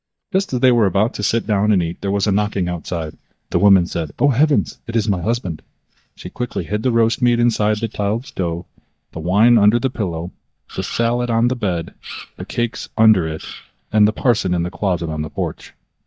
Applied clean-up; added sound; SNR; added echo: neural mask model DeepFilterNet 3.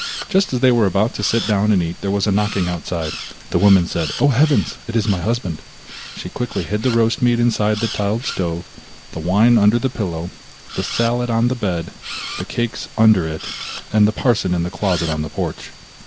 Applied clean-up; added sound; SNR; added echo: none; Camera; 15 dB; none.